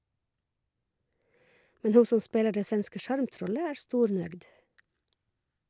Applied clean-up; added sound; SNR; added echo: none; none; none; none.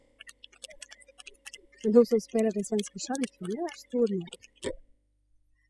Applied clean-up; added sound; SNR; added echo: classical method spectral subtraction.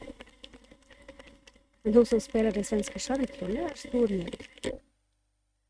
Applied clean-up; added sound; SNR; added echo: neural mask model RNNoise.